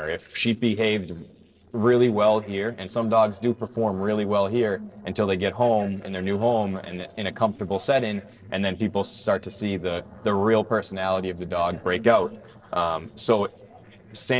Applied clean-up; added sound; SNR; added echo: neural separator model SepFormer DNS4.